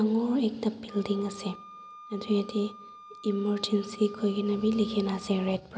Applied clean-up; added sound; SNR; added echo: none; Wind instrument, woodwind instrument; 19 dB; none.